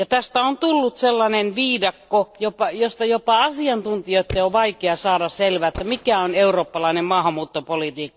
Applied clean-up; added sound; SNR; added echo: neural separator model SepFormer DNS4.